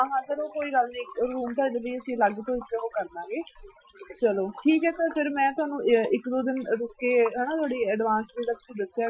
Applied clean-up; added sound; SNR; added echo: classical method Wiener filter.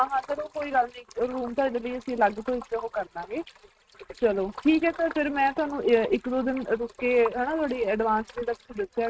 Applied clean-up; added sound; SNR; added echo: neural mask model RNNoise.